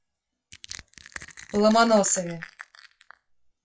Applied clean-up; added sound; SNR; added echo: classical method WPE with log-MMSE.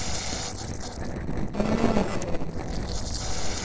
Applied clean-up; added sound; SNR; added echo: neural separator model SepFormer DNS4.